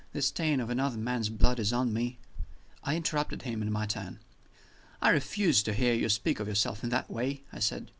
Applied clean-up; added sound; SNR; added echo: none; none; none; none.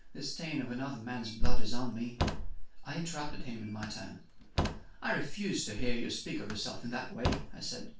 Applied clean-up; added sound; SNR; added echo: none; Slam; 12 dB; reverberation time 0.3 s.